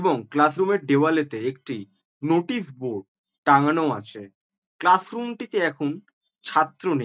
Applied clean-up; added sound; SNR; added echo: none; none; none; none.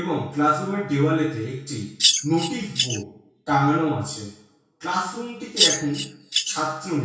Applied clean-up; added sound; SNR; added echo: none; Bird vocalization, bird call, bird song; -2 dB; reverberation time 0.6 s.